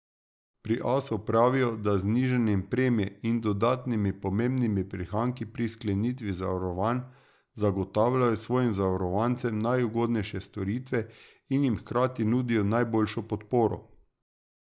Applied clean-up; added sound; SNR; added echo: none; none; none; none.